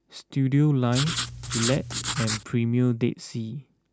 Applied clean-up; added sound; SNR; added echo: none; Writing; 5 dB; none.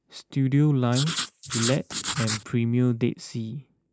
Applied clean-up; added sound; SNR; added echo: neural mask model Resemble Enhance denoiser.